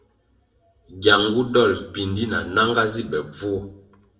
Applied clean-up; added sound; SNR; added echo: none; none; none; reverberation time 0.6 s.